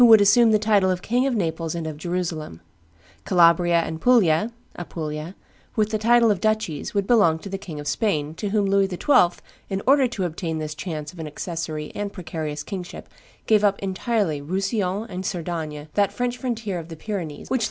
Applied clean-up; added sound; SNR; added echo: none; none; none; none.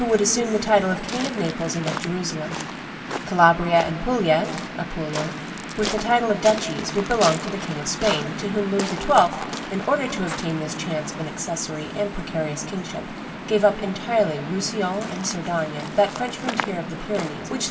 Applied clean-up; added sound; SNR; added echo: none; Waves, surf; 8 dB; reverberation time 2.9 s.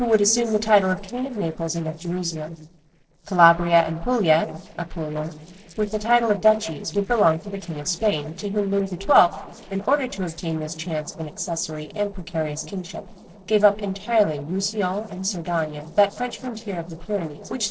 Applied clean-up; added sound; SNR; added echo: neural separator model SepFormer DNS4.